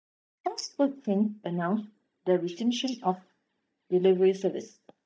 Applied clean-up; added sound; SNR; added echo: neural mask model DeepFilterNet 3.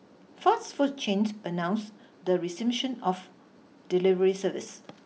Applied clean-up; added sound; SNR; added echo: none; none; none; none.